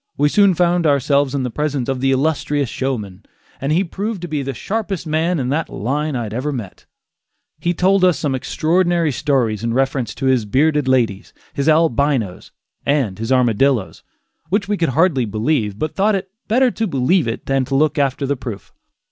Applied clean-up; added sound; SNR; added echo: none; none; none; none.